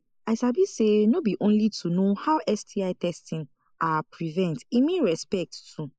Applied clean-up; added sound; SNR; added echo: neural mask model Resemble Enhance denoiser.